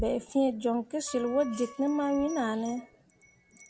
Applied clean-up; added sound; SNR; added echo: none; Wind instrument, woodwind instrument + Wind chime; 17 dB; none.